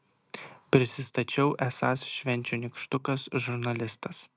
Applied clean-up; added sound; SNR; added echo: none; none; none; none.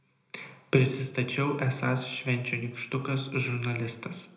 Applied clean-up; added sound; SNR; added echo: none; none; none; reverberation time 0.8 s.